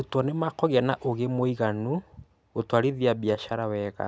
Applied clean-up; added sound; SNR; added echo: none; none; none; none.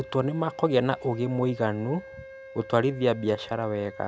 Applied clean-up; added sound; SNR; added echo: none; Wind instrument, woodwind instrument; 17 dB; none.